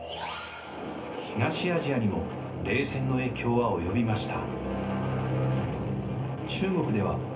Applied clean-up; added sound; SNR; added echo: none; none; none; reverberation time 0.3 s.